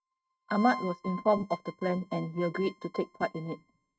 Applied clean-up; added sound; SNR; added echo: neural mask model RNNoise.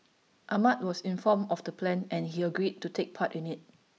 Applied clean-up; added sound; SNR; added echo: none; none; none; none.